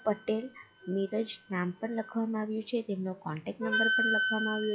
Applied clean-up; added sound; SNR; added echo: classical method log-MMSE.